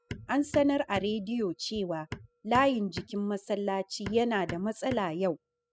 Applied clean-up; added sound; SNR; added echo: classical method spectral subtraction.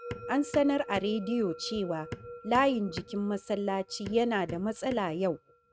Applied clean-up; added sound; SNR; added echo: neural mask model RNNoise.